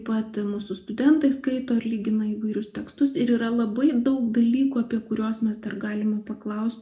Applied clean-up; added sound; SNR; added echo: none; none; none; reverberation time 0.3 s.